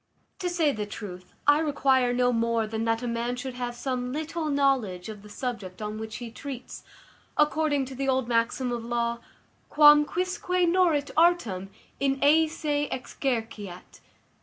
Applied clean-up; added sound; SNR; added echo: none; none; none; none.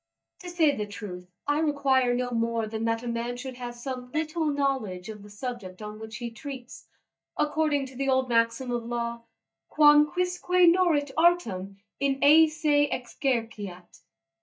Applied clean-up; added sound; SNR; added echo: neural mask model DeepFilterNet 3.